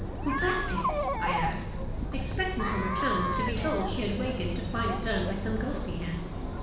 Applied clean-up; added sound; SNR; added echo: none; Chatter; -2 dB; reverberation time 1.1 s.